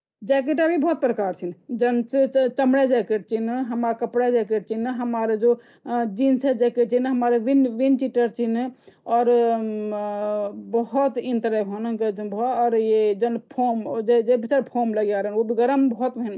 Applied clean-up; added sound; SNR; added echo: none; none; none; none.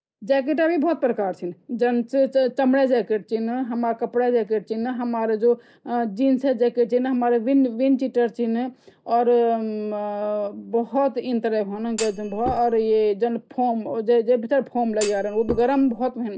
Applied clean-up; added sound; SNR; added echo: none; Thump, thud; 13 dB; none.